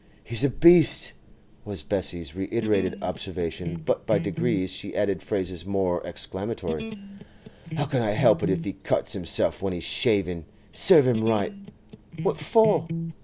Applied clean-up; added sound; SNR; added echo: none; Electric guitar; 9 dB; none.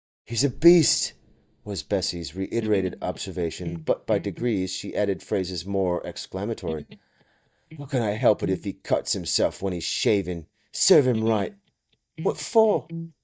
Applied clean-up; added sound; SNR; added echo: neural mask model DeepFilterNet 3.